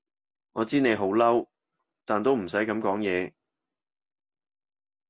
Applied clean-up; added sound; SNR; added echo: none; none; none; none.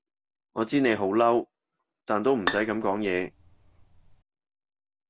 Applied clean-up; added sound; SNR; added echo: none; Bowed string instrument; 9 dB; none.